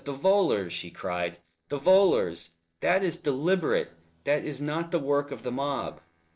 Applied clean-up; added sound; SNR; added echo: neural separator model SepFormer DNS4.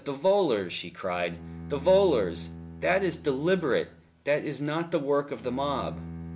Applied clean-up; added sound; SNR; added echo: none; Bowed string instrument; 15 dB; none.